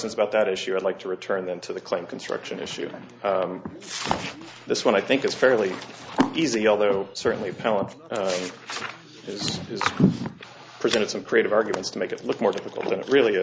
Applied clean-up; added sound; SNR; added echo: none; none; none; none.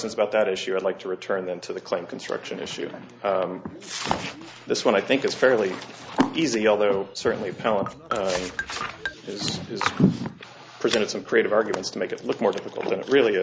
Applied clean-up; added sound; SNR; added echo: none; Marimba, xylophone; 9 dB; none.